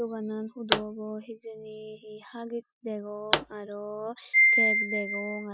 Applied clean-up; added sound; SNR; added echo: classical method Wiener filter.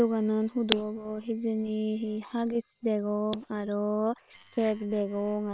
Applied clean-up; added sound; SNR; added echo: neural separator model SepFormer WHAM!.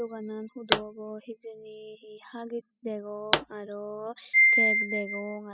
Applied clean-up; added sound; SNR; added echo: classical method spectral subtraction.